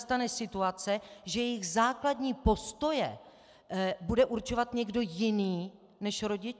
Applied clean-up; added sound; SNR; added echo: none; none; none; none.